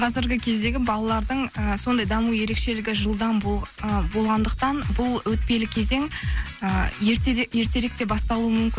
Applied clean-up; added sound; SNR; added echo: none; none; none; none.